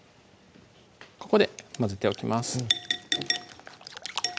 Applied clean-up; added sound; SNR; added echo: none; none; none; none.